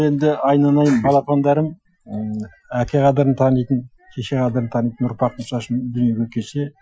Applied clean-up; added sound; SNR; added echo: classical method Wiener filter.